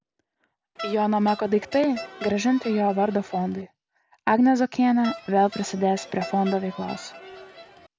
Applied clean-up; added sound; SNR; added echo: none; Crowd; 15 dB; none.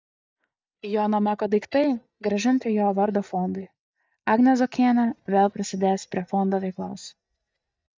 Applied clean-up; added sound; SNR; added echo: neural mask model DeepFilterNet 3.